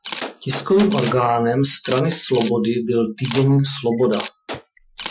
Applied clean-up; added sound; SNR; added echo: classical method Wiener filter.